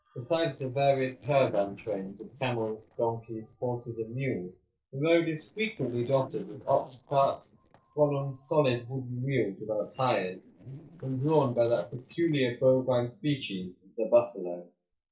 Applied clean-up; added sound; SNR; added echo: neural separator model SepFormer DNS4.